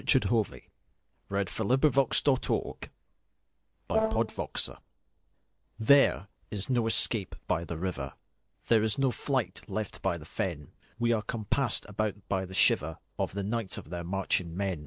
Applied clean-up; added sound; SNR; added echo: neural separator model SepFormer DNS4.